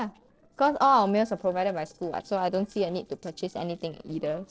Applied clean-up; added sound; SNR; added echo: neural separator model SepFormer DNS4.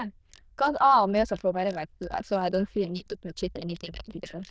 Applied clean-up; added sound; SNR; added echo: neural diffusion model UNIVERSE++.